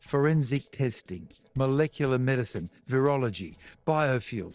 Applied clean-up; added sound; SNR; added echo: neural separator model SepFormer DNS4.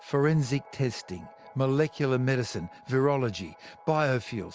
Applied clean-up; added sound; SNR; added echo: none; none; none; none.